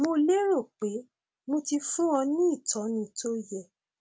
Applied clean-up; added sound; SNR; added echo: none; none; none; none.